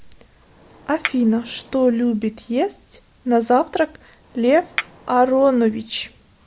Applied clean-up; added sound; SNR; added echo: none; Chink, clink; 14 dB; none.